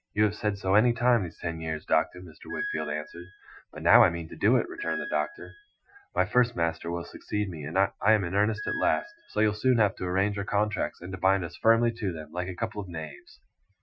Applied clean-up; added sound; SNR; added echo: classical method Wiener filter.